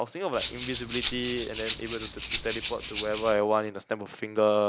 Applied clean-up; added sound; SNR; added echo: none; Rattle (instrument); 0 dB; none.